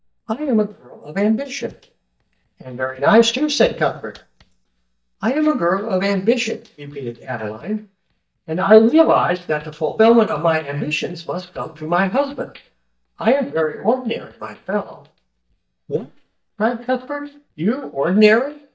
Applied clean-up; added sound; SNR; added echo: neural mask model DeepFilterNet 3.